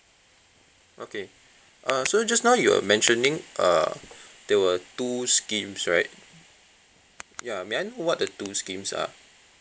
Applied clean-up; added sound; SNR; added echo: none; Tick; 17 dB; none.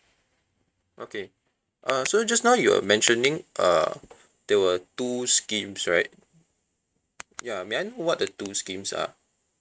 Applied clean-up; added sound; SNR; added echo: neural mask model RNNoise.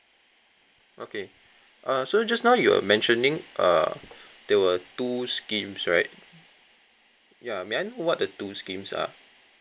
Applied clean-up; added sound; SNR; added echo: none; none; none; none.